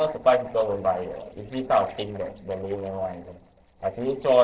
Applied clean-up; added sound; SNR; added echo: neural separator model SepFormer DNS4.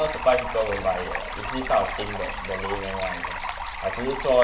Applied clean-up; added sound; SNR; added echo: none; Stream; 6 dB; reverberation time 2.5 s.